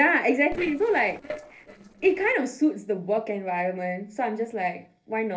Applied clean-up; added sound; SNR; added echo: neural separator model SepFormer DNS4.